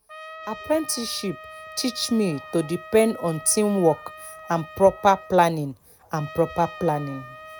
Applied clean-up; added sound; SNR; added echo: none; Trumpet; 17 dB; none.